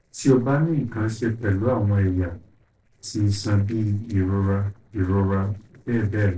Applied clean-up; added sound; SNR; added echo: neural separator model SepFormer DNS4.